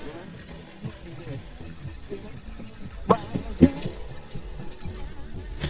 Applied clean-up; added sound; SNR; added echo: neural mask model DeepFilterNet 3.